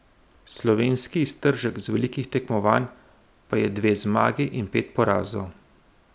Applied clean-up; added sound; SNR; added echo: none; none; none; none.